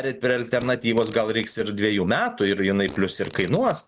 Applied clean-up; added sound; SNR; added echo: none; Fart; 18 dB; none.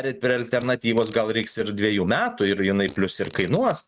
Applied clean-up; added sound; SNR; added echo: neural mask model RNNoise.